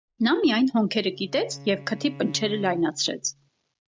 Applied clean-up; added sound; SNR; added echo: none; Bowed string instrument; 19 dB; none.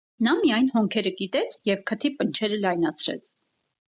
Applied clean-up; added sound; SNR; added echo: none; none; none; none.